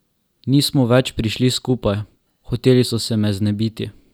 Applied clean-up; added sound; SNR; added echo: none; none; none; none.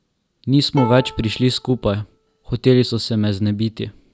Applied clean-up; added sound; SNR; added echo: none; Bowed string instrument; 13 dB; none.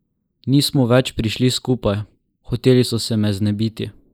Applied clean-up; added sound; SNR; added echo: neural mask model Resemble Enhance denoiser.